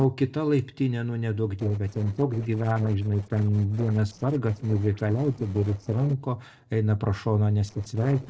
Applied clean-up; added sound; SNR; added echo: neural separator model SepFormer DNS4.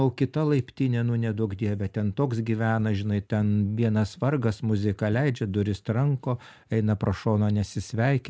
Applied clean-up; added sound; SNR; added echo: none; none; none; none.